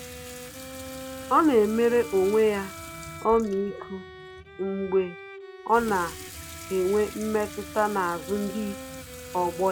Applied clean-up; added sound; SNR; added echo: none; Sink (filling or washing) / Water tap, faucet + Bowed string instrument; 13 dB; none.